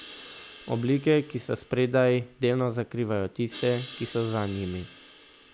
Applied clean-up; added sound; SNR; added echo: none; Crash cymbal; 17 dB; none.